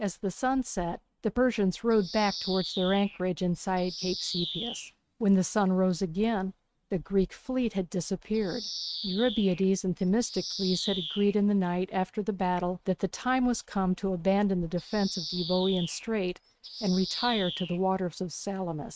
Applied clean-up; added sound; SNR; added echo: neural mask model RNNoise.